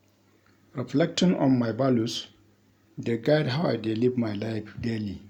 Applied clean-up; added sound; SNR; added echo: none; none; none; none.